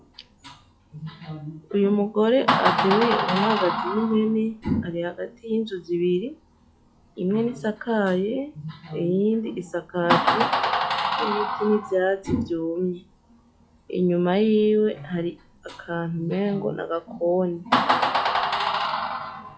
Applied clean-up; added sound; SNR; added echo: classical method log-MMSE.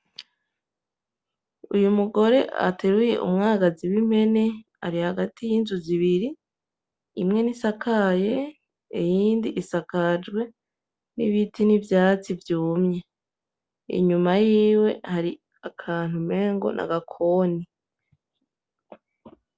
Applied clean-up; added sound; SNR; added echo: none; none; none; none.